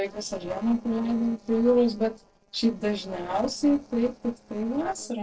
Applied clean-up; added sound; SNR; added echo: neural separator model SepFormer DNS4.